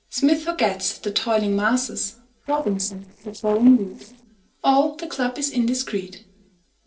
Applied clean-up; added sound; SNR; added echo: neural separator model SepFormer DNS4.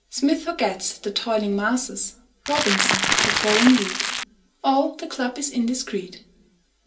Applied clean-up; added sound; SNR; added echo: none; Crackle; -2 dB; reverberation time 0.3 s.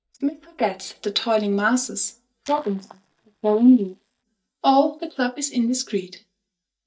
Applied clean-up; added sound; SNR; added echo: neural mask model DeepFilterNet 3.